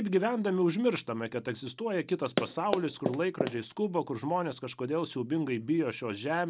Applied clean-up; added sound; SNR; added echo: none; Run; 3 dB; none.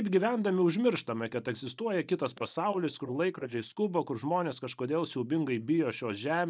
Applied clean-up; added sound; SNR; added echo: neural mask model DeepFilterNet 3.